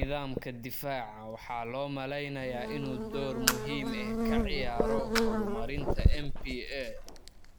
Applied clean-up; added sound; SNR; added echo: none; Buzz + Fire; -5 dB; none.